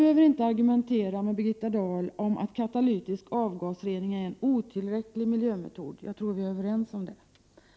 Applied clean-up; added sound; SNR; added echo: none; none; none; none.